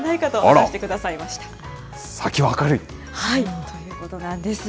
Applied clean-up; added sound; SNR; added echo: none; none; none; none.